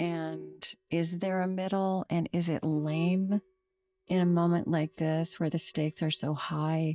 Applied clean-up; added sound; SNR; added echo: neural mask model DeepFilterNet 3.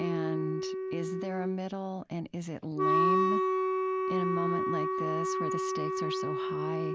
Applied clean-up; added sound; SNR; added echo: none; Wind instrument, woodwind instrument; -5 dB; none.